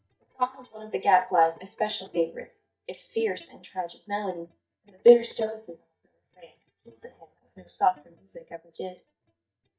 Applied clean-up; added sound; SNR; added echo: neural mask model DeepFilterNet 3.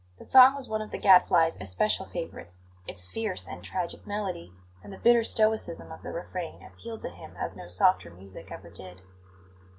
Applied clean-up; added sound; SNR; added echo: none; none; none; none.